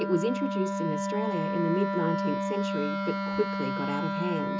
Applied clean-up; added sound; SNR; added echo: none; Wind instrument, woodwind instrument; -1 dB; reverberation time 0.2 s.